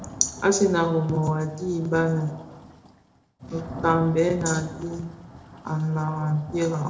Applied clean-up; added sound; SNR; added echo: none; Thunder / Rain; 15 dB; reverberation time 0.6 s.